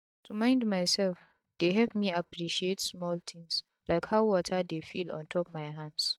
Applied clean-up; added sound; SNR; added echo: neural mask model DeepFilterNet 3.